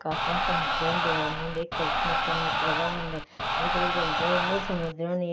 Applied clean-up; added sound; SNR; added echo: none; Crowd; -4 dB; none.